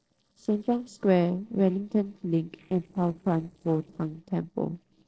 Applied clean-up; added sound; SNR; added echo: neural separator model SepFormer DNS4.